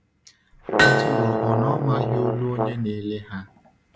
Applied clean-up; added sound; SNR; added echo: none; Hammer + Brass instrument; -3 dB; none.